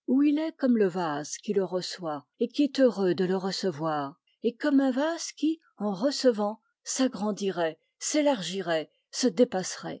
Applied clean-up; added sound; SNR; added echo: none; none; none; none.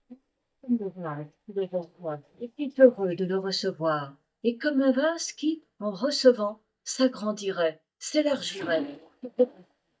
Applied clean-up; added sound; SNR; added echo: neural mask model DeepFilterNet 3.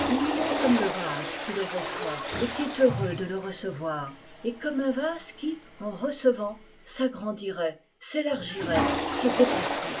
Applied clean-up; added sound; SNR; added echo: none; Toilet flush / Water; 3 dB; reverberation time 0.2 s.